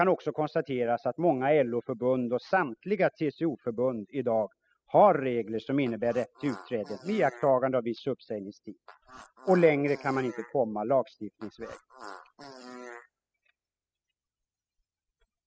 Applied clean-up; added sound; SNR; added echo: classical method spectral subtraction.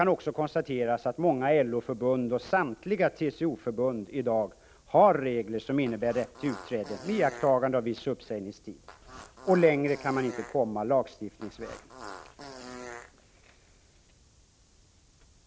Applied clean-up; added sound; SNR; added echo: none; Fart; 16 dB; none.